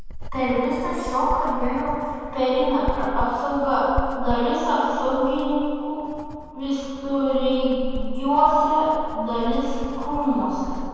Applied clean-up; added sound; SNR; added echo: none; Writing; 7 dB; reverberation time 2.1 s.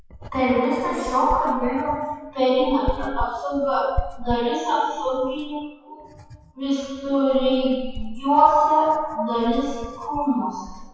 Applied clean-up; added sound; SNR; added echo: classical method WPE with log-MMSE.